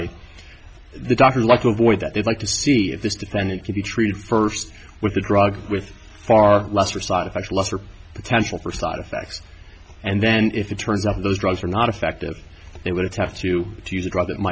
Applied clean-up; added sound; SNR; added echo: none; none; none; none.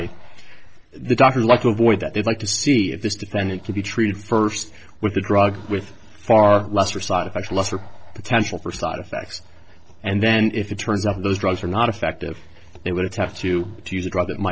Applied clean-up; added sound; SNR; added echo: neural separator model SepFormer DNS4.